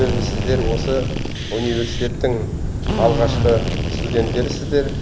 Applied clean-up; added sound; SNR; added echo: none; Drill + Fire; 0 dB; none.